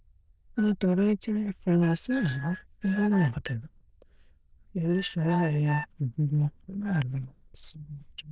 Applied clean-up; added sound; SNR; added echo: neural diffusion model UNIVERSE++.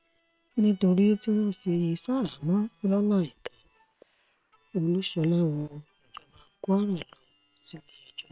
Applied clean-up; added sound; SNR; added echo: neural separator model SepFormer WHAM!.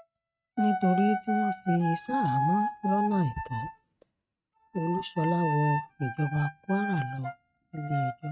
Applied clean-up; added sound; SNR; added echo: neural mask model RNNoise.